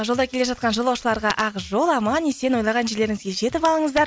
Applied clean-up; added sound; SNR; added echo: none; none; none; none.